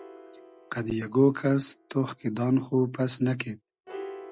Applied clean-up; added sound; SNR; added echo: none; Piano; 19 dB; none.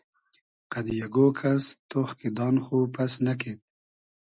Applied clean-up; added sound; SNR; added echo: none; none; none; none.